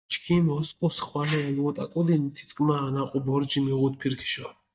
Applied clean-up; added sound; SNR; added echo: neural mask model DeepFilterNet 3.